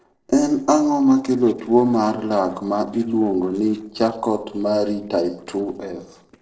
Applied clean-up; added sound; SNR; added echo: neural separator model SepFormer DNS4.